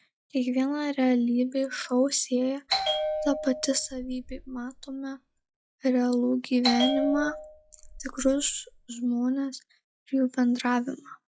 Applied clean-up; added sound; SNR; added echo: classical method log-MMSE.